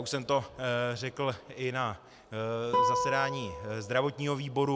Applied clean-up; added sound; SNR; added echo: none; Guitar; 4 dB; none.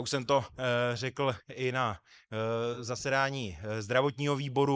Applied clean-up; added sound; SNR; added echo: neural mask model Resemble Enhance denoiser.